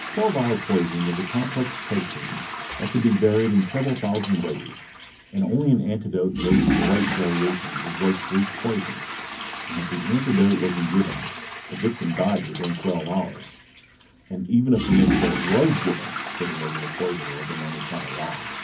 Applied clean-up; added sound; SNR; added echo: none; Toilet flush / Water; 6 dB; reverberation time 0.3 s.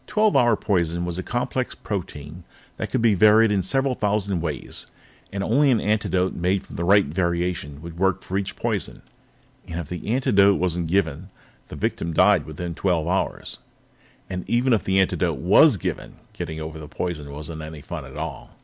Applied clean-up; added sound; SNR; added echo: none; none; none; none.